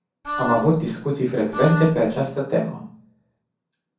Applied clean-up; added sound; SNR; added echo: none; Wind instrument, woodwind instrument; 8 dB; reverberation time 0.6 s.